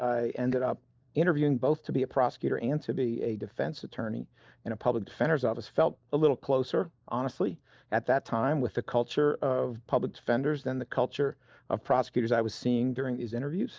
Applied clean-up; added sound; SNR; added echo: none; none; none; none.